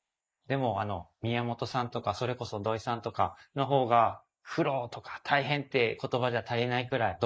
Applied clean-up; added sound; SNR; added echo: neural mask model Resemble Enhance denoiser.